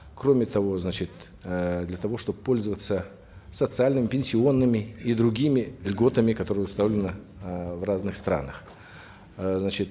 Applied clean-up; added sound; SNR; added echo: none; none; none; none.